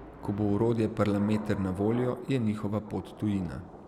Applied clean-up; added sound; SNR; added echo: none; Thunder / Rain; 16 dB; none.